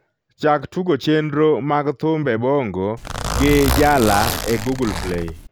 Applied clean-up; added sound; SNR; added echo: none; Zipper (clothing); 4 dB; none.